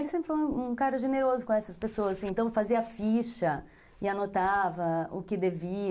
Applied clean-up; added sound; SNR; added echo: none; none; none; none.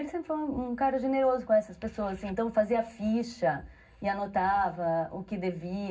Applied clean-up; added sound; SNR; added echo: none; none; none; reverberation time 0.4 s.